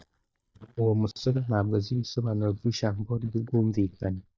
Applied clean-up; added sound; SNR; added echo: neural mask model DeepFilterNet 3.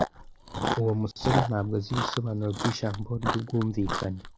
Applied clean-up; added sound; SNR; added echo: none; Chewing, mastication; 3 dB; none.